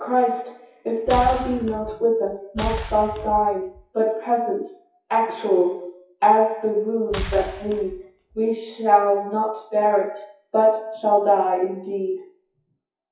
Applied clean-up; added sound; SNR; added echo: classical method WPE with log-MMSE.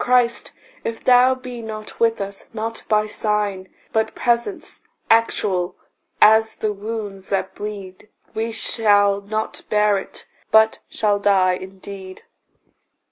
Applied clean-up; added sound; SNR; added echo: none; none; none; none.